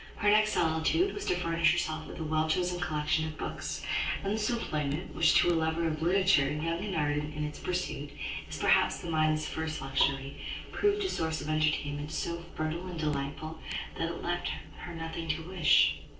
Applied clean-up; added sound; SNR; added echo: neural separator model SepFormer DNS4.